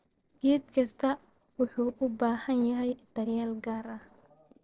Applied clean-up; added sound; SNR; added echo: neural separator model SepFormer DNS4.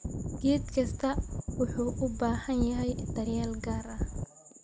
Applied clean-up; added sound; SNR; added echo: none; Wind; 3 dB; none.